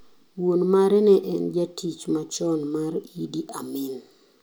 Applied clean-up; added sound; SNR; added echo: none; none; none; none.